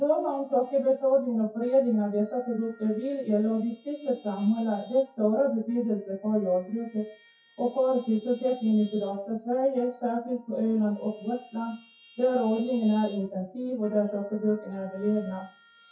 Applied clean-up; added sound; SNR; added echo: classical method WPE with log-MMSE.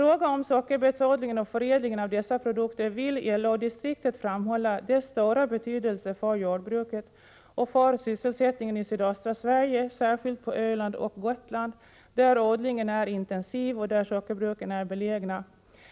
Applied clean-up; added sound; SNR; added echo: none; none; none; none.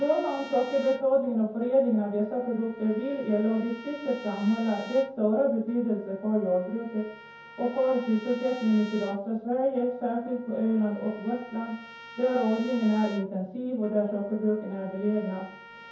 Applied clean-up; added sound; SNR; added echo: none; Trumpet; 19 dB; reverberation time 0.6 s.